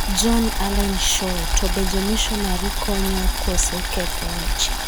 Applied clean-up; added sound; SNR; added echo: none; Boiling; -2 dB; none.